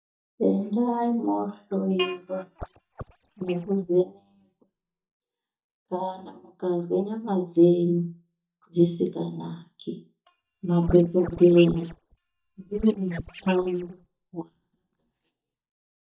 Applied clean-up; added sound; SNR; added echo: neural mask model DeepFilterNet 3.